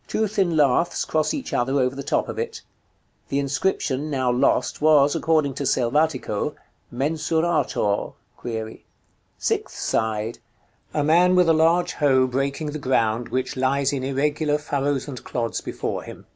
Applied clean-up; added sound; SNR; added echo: none; none; none; none.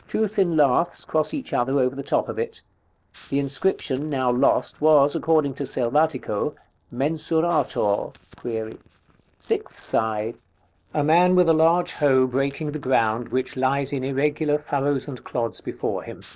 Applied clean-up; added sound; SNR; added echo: neural separator model SepFormer DNS4.